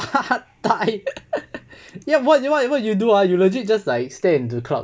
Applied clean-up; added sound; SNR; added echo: none; none; none; none.